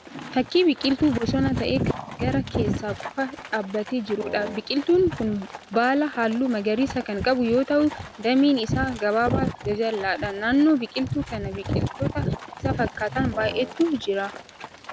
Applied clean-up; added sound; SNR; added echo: none; Livestock, farm animals, working animals + Wind instrument, woodwind instrument; 17 dB; none.